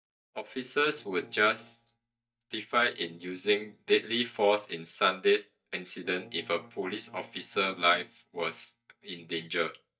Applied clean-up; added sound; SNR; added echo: neural mask model DeepFilterNet 3.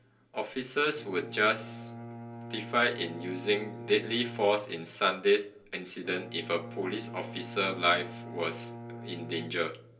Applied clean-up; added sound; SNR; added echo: none; Bowed string instrument; 13 dB; reverberation time 0.3 s.